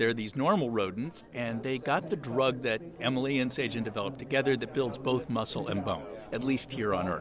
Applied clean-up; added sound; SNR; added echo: none; none; none; none.